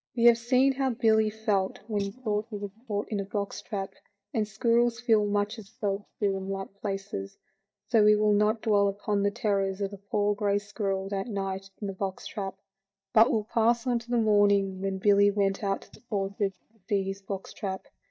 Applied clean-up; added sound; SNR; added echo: neural mask model DeepFilterNet 3.